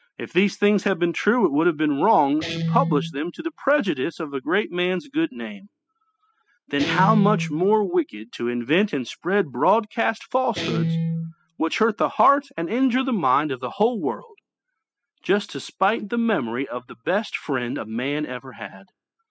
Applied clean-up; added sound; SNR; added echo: classical method spectral subtraction.